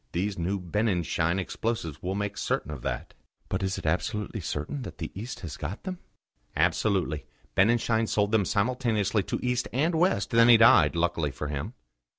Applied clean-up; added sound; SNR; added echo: none; none; none; none.